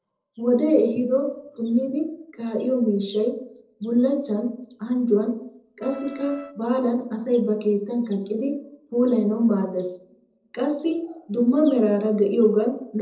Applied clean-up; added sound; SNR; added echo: neural separator model SepFormer DNS4.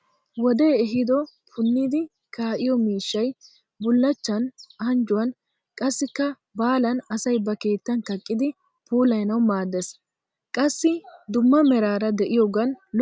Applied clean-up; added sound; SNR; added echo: none; none; none; none.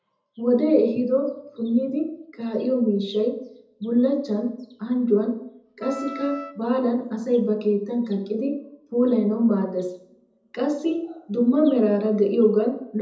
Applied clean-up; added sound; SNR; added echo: none; Wind instrument, woodwind instrument; 15 dB; reverberation time 0.7 s.